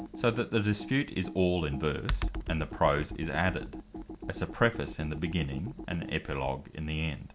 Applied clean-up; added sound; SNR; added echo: none; Computer keyboard; 9 dB; none.